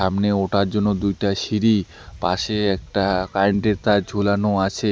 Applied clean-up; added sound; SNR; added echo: none; none; none; none.